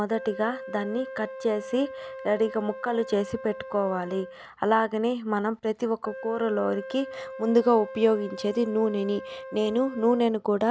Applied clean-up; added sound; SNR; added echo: none; Wind instrument, woodwind instrument; 14 dB; none.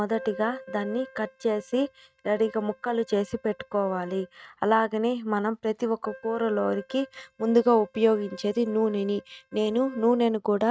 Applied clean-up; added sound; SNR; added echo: neural mask model RNNoise.